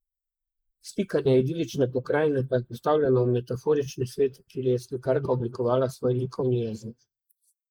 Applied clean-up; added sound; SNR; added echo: neural mask model Resemble Enhance denoiser.